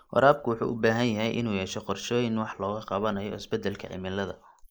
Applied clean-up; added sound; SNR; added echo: neural mask model Resemble Enhance denoiser.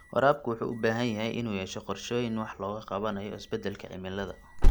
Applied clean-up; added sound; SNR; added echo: none; Alarm; -1 dB; none.